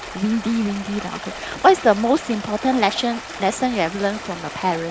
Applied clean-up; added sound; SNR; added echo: none; Stream; 12 dB; none.